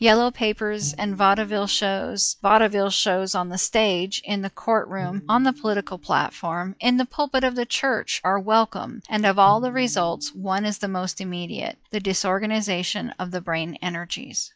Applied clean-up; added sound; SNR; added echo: classical method log-MMSE.